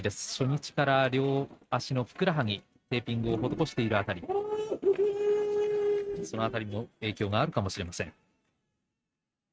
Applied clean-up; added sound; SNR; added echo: neural mask model RNNoise.